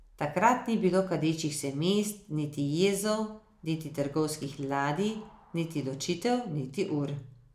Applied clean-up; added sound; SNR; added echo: none; none; none; none.